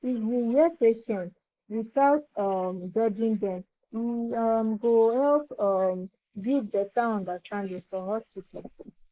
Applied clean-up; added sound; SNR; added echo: neural mask model Resemble Enhance denoiser.